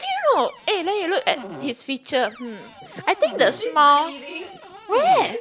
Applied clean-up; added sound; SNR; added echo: none; Cupboard open or close; 17 dB; none.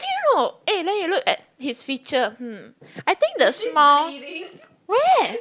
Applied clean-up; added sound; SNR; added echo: none; none; none; none.